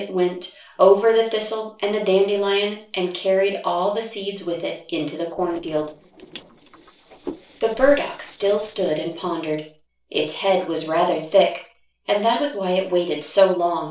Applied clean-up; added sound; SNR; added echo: neural separator model SepFormer DNS4.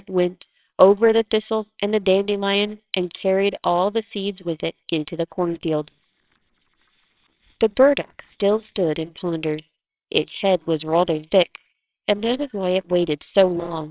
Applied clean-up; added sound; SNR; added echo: neural separator model SepFormer WHAMR!.